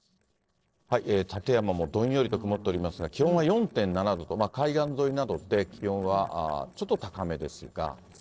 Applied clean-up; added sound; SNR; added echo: neural separator model SepFormer DNS4.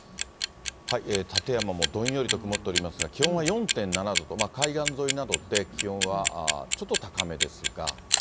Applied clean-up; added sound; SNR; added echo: none; Clock; 0 dB; none.